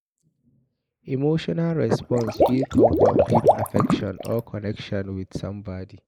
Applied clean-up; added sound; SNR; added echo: neural mask model Resemble Enhance denoiser.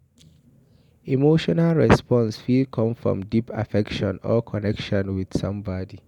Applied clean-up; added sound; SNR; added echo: none; none; none; none.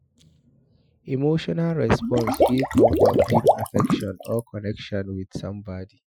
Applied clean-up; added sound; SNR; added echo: classical method Wiener filter.